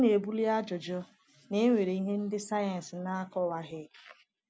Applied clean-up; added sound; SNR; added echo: none; none; none; none.